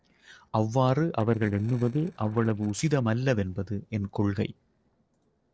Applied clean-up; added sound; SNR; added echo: neural separator model SepFormer DNS4.